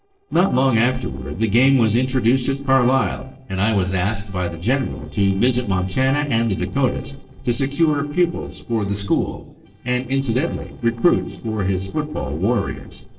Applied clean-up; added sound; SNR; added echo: neural separator model SepFormer DNS4.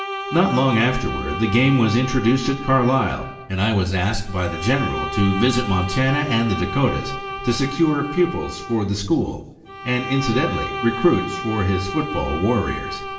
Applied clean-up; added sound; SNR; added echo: none; Bowed string instrument; 9 dB; reverberation time 0.8 s.